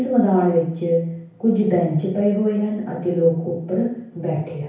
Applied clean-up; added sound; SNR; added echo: none; none; none; reverberation time 0.6 s.